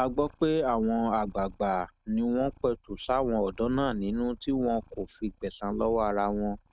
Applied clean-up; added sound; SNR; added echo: neural mask model RNNoise.